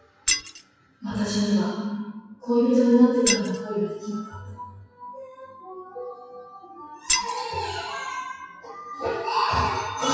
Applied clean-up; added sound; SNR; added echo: classical method WPE with log-MMSE.